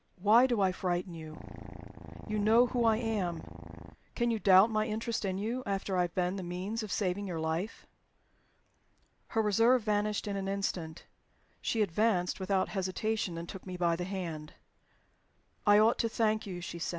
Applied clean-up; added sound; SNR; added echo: none; Purr; 11 dB; none.